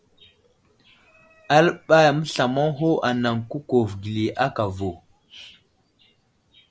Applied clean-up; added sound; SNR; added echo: none; none; none; none.